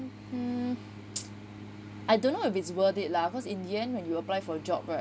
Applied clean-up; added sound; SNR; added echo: none; none; none; none.